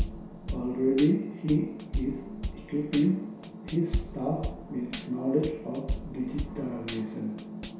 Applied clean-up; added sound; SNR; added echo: none; Drum / Drum kit; 7 dB; reverberation time 0.7 s.